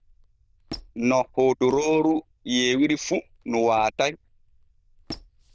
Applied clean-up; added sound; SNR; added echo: neural diffusion model UNIVERSE++.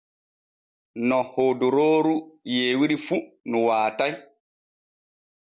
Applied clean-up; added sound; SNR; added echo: none; none; none; none.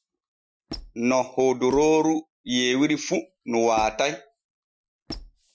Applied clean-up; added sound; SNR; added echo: classical method Wiener filter.